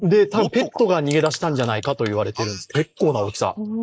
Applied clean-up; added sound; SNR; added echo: neural mask model Resemble Enhance denoiser.